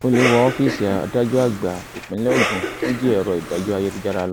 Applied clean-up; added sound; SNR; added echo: none; Cough; 6 dB; none.